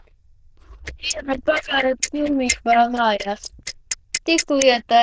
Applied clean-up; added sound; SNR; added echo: neural diffusion model UNIVERSE++.